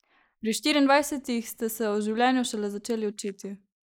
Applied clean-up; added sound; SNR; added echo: neural mask model Resemble Enhance denoiser.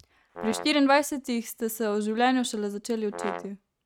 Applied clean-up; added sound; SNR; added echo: neural mask model RNNoise.